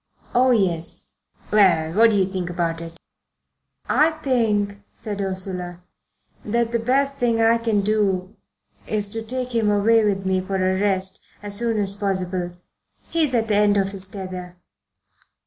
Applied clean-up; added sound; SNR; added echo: none; none; none; none.